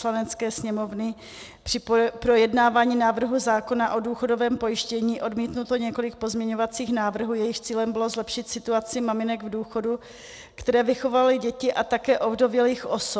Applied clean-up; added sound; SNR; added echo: none; none; none; none.